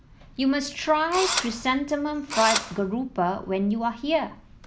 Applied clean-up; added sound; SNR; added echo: none; Engine / Drill; 4 dB; none.